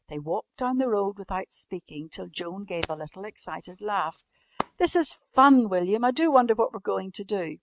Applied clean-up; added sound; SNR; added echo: neural mask model RNNoise.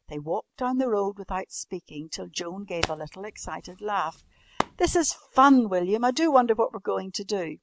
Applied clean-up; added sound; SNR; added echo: none; Hands; 11 dB; none.